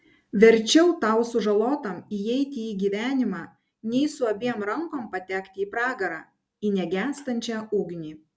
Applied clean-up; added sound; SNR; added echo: none; none; none; none.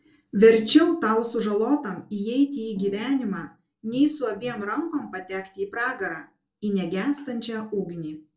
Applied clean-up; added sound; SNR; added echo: neural separator model SepFormer DNS4.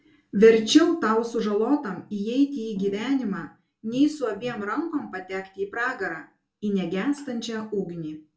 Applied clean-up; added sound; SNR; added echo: none; Piano; 17 dB; reverberation time 0.2 s.